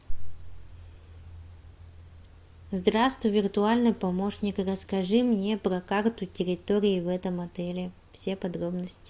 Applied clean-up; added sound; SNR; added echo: none; none; none; none.